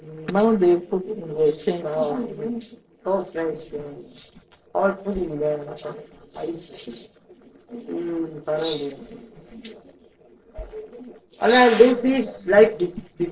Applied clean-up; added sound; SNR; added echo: neural separator model SepFormer DNS4.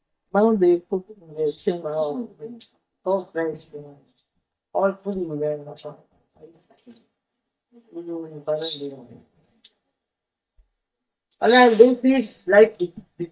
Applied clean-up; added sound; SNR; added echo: neural mask model DeepFilterNet 3.